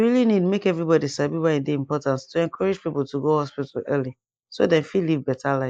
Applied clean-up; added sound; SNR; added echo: neural mask model Resemble Enhance denoiser.